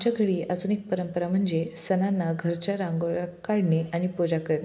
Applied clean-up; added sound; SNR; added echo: none; none; none; none.